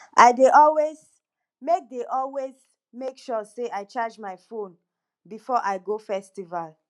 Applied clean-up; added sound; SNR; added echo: none; none; none; none.